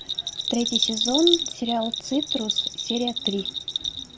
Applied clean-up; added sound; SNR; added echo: none; Bell; 1 dB; none.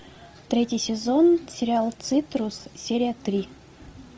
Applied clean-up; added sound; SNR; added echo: none; none; none; none.